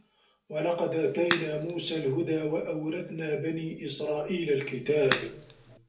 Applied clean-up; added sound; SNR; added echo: none; Crack; 5 dB; reverberation time 0.2 s.